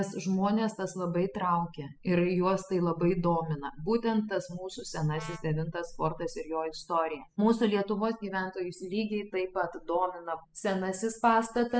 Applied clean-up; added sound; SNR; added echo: classical method spectral subtraction.